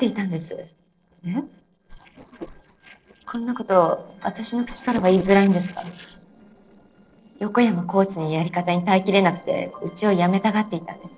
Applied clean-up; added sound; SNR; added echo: neural separator model SepFormer DNS4.